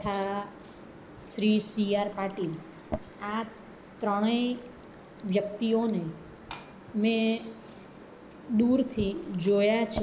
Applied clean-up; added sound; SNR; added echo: none; Liquid; 18 dB; none.